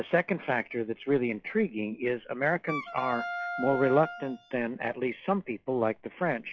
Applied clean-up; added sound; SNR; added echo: classical method log-MMSE.